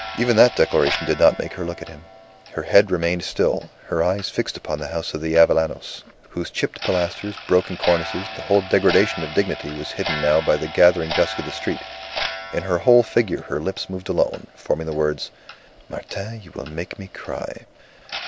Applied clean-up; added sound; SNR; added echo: none; Clock; 12 dB; none.